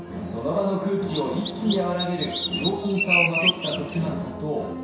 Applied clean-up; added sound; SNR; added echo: none; Chirp, tweet; 1 dB; reverberation time 0.7 s.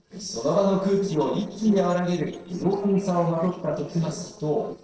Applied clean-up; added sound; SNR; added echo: neural separator model SepFormer DNS4.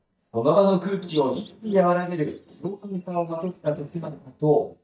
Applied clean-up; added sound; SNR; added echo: neural mask model DeepFilterNet 3.